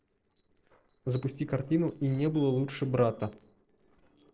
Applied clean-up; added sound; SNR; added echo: neural separator model SepFormer DNS4.